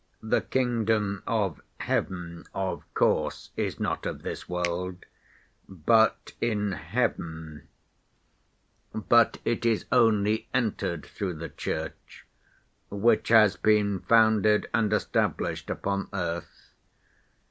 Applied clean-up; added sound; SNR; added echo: none; Finger snapping; 18 dB; none.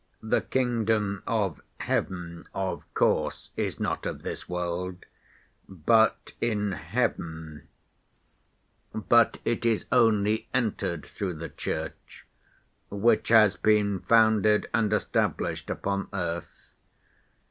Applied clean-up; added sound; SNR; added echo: none; none; none; none.